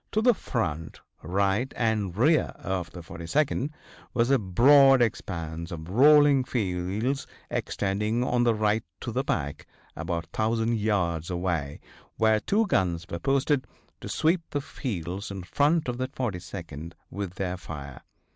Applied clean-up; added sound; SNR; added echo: none; none; none; none.